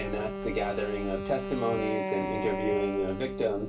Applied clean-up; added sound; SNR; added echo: none; Wind instrument, woodwind instrument; 4 dB; reverberation time 0.2 s.